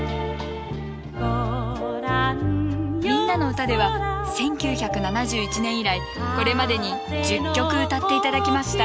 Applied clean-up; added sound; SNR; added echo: none; none; none; none.